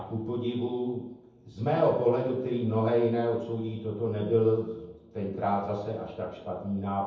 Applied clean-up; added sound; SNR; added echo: none; none; none; reverberation time 0.9 s.